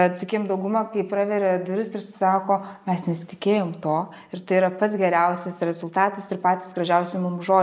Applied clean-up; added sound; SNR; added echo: neural mask model Resemble Enhance denoiser.